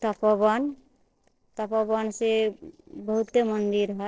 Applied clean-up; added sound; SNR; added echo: neural separator model SepFormer DNS4.